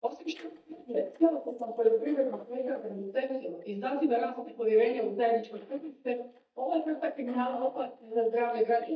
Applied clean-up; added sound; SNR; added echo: neural mask model DeepFilterNet 3.